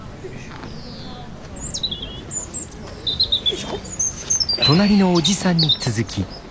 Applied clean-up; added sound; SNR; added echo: none; Bird vocalization, bird call, bird song; 3 dB; none.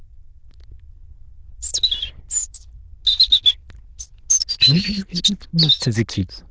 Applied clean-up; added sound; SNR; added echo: neural diffusion model UNIVERSE++.